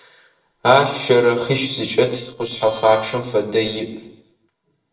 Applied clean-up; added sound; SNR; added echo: neural separator model SepFormer DNS4.